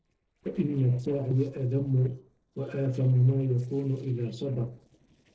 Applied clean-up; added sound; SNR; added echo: neural separator model SepFormer DNS4.